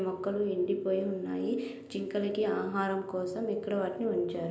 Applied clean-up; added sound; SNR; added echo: none; none; none; none.